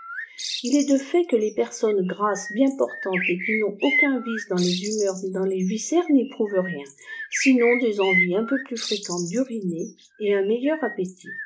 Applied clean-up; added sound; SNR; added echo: none; Bird; 8 dB; none.